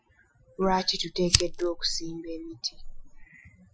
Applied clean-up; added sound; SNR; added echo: classical method Wiener filter.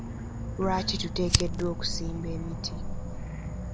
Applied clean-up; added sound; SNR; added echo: none; Fire + Insect / Frog; -2 dB; none.